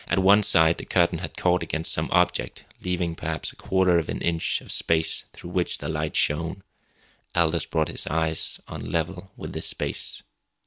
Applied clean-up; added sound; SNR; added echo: none; none; none; none.